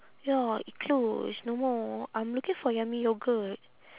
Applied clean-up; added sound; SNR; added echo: none; none; none; none.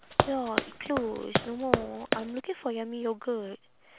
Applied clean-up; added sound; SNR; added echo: none; Run; -3 dB; none.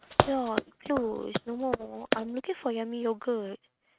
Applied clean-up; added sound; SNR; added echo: neural mask model RNNoise.